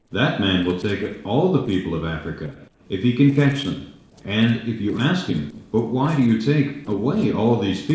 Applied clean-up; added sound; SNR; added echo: neural separator model SepFormer DNS4.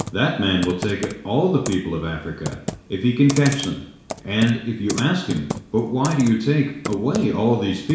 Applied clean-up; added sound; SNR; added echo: none; Computer keyboard; 13 dB; reverberation time 0.7 s.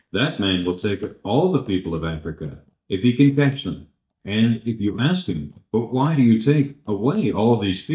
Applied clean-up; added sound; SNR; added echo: neural mask model DeepFilterNet 3.